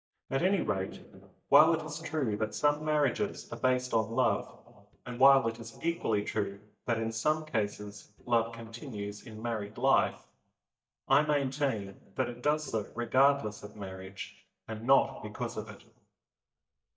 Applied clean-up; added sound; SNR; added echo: neural mask model DeepFilterNet 3.